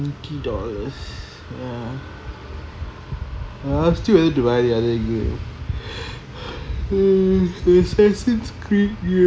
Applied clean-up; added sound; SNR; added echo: none; none; none; none.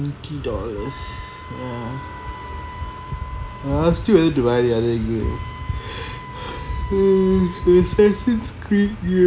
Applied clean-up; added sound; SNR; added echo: none; Wind instrument, woodwind instrument; 19 dB; none.